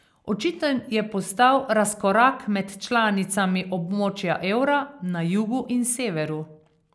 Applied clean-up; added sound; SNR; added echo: none; none; none; none.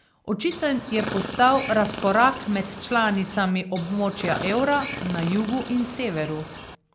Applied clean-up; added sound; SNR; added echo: none; Chirp, tweet; 10 dB; none.